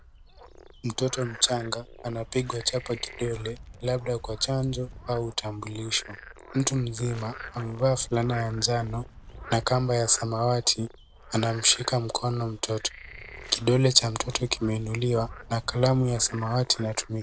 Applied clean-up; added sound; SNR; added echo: none; Frog + Walk, footsteps; 16 dB; none.